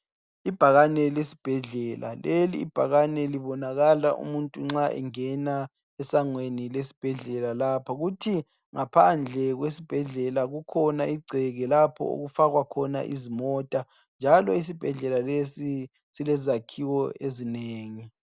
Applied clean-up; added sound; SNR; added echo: none; none; none; none.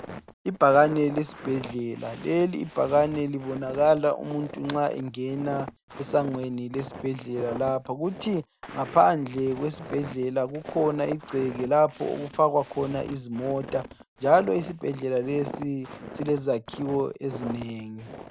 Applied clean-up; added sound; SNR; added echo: none; Walk, footsteps; 15 dB; none.